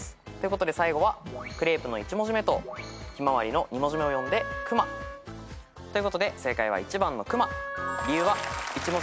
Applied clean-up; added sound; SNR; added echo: none; Wind instrument, woodwind instrument; 10 dB; none.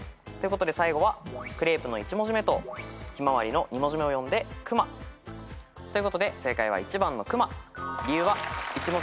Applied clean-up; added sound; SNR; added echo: none; none; none; none.